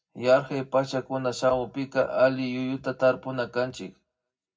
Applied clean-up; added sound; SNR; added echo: none; none; none; reverberation time 0.4 s.